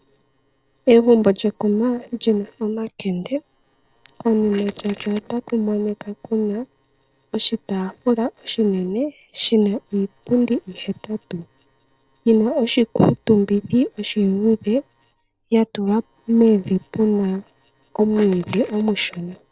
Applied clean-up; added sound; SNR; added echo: neural separator model SepFormer DNS4.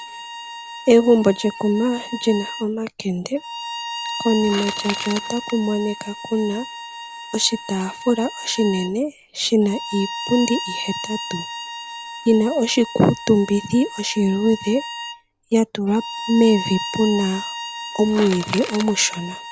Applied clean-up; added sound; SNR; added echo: none; Crushing / Wood + Bowed string instrument; 11 dB; none.